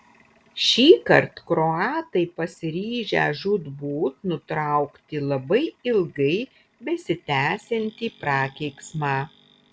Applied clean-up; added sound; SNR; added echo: none; none; none; none.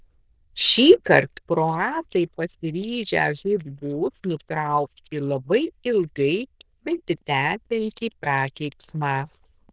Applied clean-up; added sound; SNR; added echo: neural diffusion model UNIVERSE++.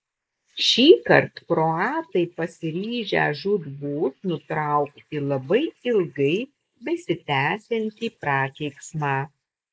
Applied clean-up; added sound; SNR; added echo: neural mask model Resemble Enhance denoiser.